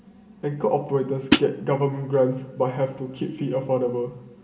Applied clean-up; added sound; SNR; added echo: none; Hi-hat; -4 dB; reverberation time 0.9 s.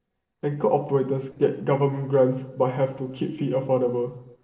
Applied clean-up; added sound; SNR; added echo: neural separator model SepFormer DNS4.